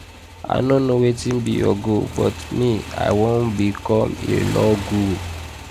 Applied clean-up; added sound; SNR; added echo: none; Motorcycle; 13 dB; none.